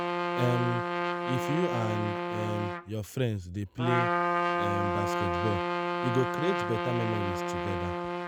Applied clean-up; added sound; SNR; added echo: none; Trumpet; -2 dB; none.